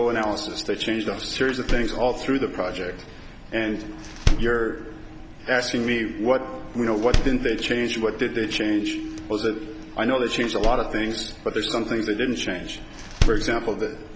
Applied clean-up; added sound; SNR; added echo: none; Door; 4 dB; none.